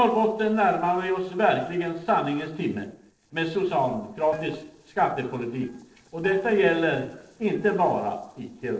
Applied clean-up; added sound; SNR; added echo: neural separator model SepFormer DNS4.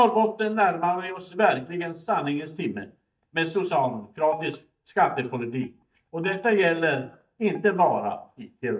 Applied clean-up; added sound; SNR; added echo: neural mask model DeepFilterNet 3.